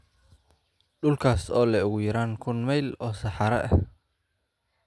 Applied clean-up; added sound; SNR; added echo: none; none; none; none.